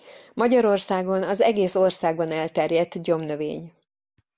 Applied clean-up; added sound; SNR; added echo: none; none; none; none.